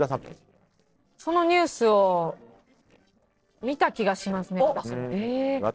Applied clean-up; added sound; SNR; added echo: neural separator model SepFormer DNS4.